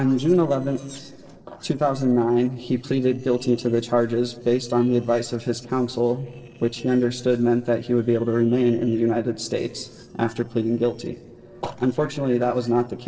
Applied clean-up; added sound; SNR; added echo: neural separator model SepFormer DNS4.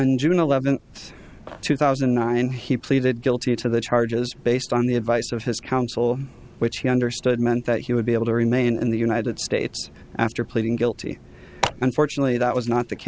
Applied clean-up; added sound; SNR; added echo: none; none; none; none.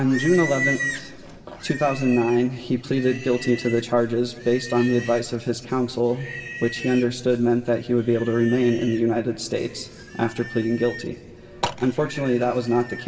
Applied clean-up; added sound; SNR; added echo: none; Livestock, farm animals, working animals; 13 dB; reverberation time 2.4 s.